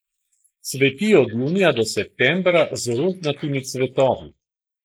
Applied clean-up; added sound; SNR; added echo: neural mask model Resemble Enhance denoiser.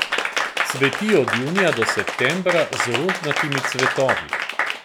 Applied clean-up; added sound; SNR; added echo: none; Applause / Crowd; 1 dB; none.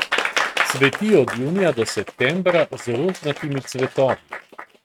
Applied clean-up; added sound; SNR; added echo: neural mask model RNNoise.